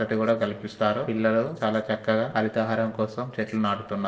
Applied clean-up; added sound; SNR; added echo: neural separator model SepFormer DNS4.